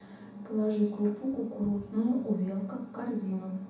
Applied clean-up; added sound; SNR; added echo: none; none; none; reverberation time 0.7 s.